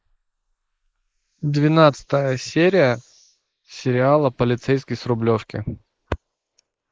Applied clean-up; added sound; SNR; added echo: neural mask model Resemble Enhance denoiser.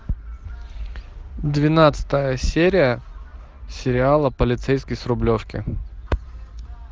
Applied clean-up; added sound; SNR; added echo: none; none; none; none.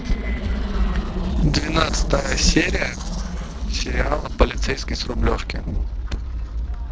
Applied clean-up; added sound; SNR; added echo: neural separator model SepFormer DNS4.